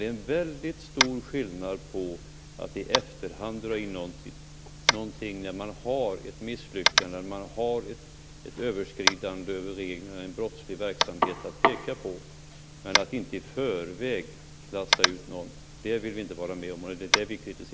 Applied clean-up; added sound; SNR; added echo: none; Tap; 1 dB; none.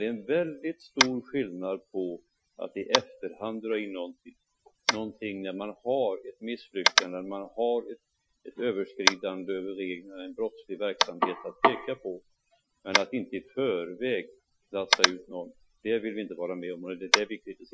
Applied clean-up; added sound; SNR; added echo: classical method Wiener filter.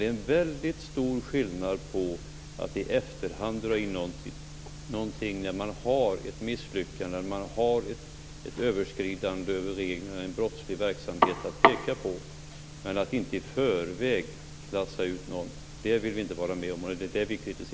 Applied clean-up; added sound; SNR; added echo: none; none; none; none.